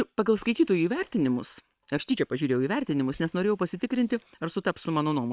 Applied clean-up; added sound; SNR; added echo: neural separator model SepFormer WHAM!.